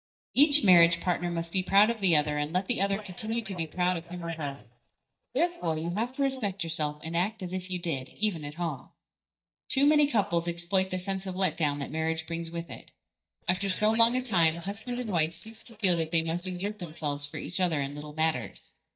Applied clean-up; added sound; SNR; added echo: neural mask model DeepFilterNet 3.